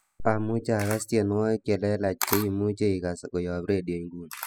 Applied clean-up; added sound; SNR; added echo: classical method spectral subtraction.